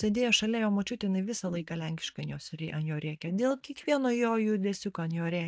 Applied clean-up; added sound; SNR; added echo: neural mask model DeepFilterNet 3.